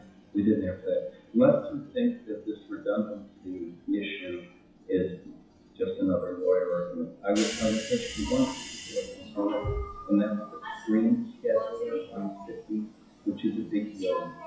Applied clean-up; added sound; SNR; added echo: classical method WPE with log-MMSE.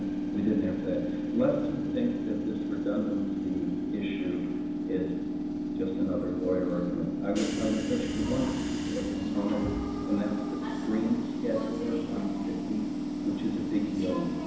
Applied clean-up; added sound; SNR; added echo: none; Subway, metro, underground / Train; -1 dB; reverberation time 1.0 s.